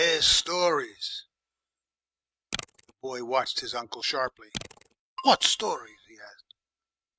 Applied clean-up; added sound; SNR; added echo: neural mask model RNNoise.